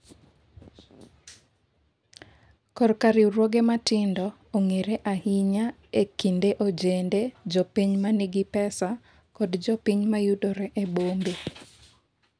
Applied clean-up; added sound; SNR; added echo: none; none; none; none.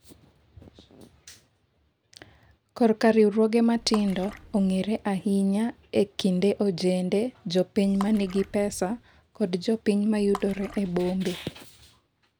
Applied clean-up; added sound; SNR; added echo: none; Water / Splash, splatter; 18 dB; none.